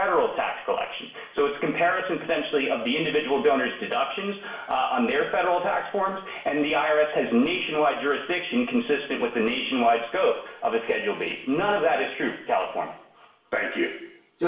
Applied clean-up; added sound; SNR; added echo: none; none; none; reverberation time 0.7 s.